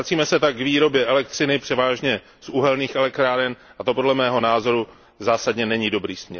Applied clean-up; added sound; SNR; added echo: none; none; none; none.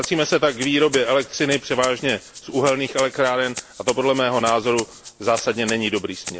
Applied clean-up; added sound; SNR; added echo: none; Rattle (instrument); 14 dB; none.